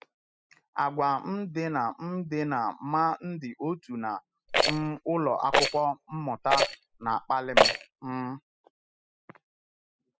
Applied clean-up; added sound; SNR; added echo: classical method spectral subtraction.